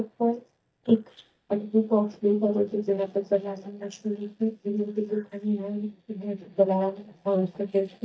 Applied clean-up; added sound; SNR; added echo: neural mask model DeepFilterNet 3.